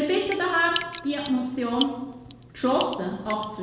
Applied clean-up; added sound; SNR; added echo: none; Drip; 12 dB; reverberation time 0.8 s.